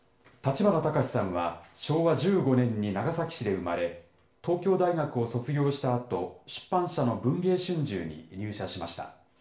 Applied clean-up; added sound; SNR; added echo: none; none; none; reverberation time 0.4 s.